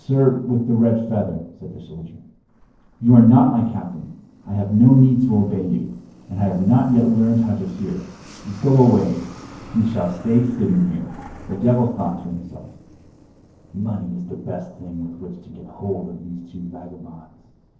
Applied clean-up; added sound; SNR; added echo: neural separator model SepFormer DNS4.